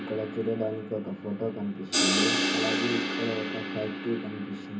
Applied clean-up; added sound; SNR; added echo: none; Crash cymbal; -2 dB; reverberation time 0.3 s.